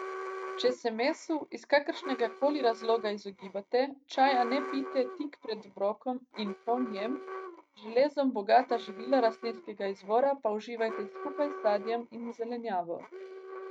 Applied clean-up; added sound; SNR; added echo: neural mask model RNNoise.